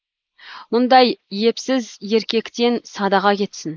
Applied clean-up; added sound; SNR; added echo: neural mask model Resemble Enhance denoiser.